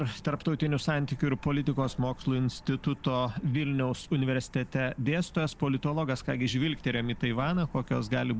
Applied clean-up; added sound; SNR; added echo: none; Truck; 18 dB; none.